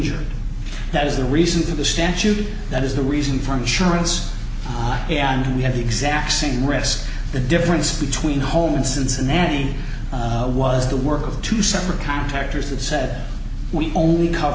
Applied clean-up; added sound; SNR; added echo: none; none; none; none.